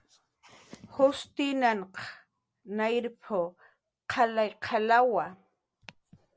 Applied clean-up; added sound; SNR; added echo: none; none; none; none.